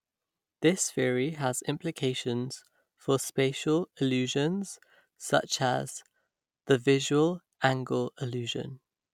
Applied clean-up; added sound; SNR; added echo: none; none; none; none.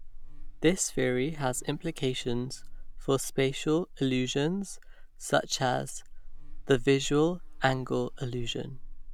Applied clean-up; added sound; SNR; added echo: none; Buzz; 9 dB; none.